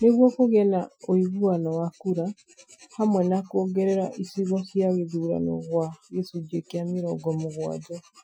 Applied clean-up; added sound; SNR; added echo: classical method Wiener filter.